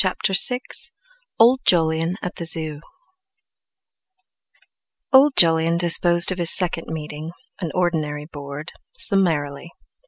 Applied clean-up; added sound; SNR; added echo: none; none; none; none.